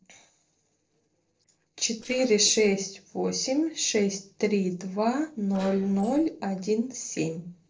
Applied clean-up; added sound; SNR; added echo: neural separator model SepFormer DNS4.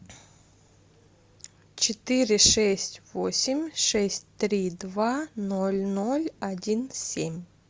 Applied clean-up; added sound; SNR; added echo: none; none; none; none.